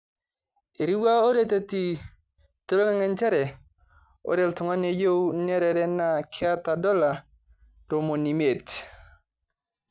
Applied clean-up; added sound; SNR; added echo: none; none; none; none.